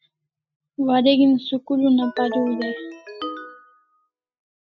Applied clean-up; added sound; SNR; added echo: classical method spectral subtraction.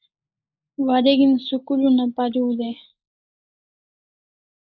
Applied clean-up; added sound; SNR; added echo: neural mask model Resemble Enhance denoiser.